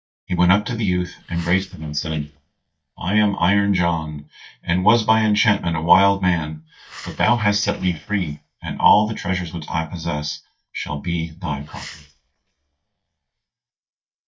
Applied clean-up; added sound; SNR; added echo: neural mask model DeepFilterNet 3.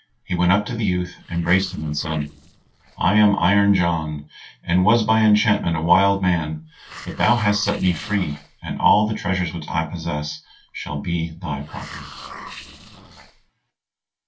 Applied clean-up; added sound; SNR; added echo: neural separator model SepFormer DNS4.